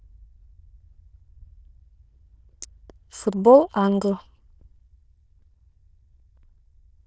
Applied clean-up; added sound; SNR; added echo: neural diffusion model UNIVERSE++.